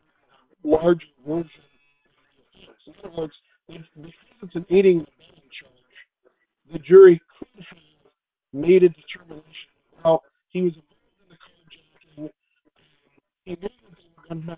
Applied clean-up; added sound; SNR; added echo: neural separator model SepFormer WHAM!.